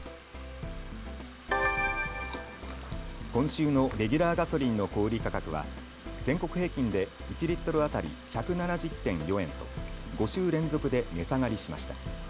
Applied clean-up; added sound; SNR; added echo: none; Chewing, mastication + Bathtub (filling or washing); 18 dB; none.